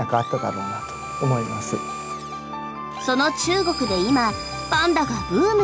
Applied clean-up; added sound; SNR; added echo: none; Domestic sounds, home sounds; 19 dB; none.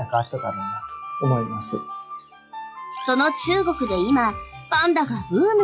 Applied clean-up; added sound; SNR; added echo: classical method log-MMSE.